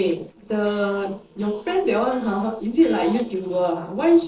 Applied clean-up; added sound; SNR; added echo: neural separator model SepFormer DNS4.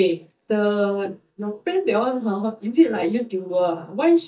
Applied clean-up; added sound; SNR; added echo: neural mask model DeepFilterNet 3.